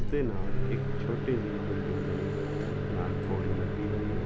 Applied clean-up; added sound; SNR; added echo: none; Microwave oven; -5 dB; none.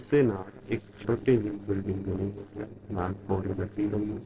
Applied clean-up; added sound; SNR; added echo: neural separator model SepFormer DNS4.